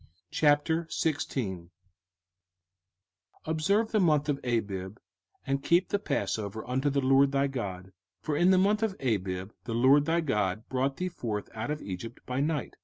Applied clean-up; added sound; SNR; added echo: none; none; none; none.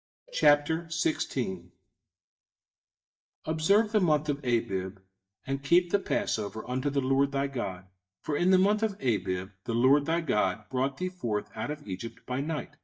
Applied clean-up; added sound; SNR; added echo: neural mask model DeepFilterNet 3.